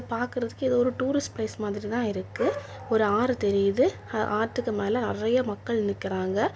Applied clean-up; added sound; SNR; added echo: none; none; none; none.